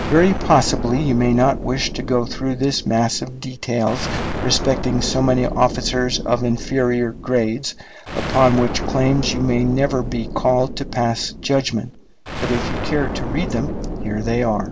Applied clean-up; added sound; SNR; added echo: none; Explosion; 6 dB; none.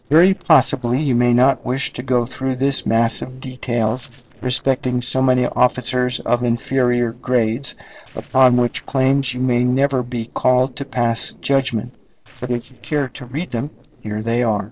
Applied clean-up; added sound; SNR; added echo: neural separator model SepFormer DNS4.